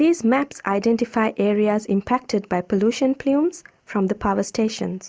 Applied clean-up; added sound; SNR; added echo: none; none; none; none.